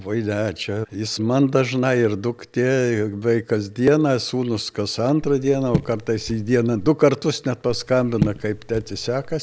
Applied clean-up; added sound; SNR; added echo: none; Raindrop / Drip; 9 dB; none.